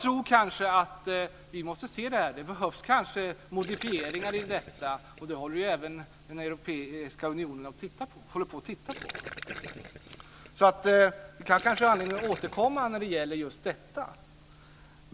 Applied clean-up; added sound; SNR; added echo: none; Gurgling; 14 dB; none.